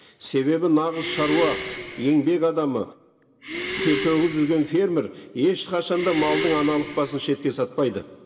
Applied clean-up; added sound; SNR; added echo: none; Breathing; 9 dB; reverberation time 0.9 s.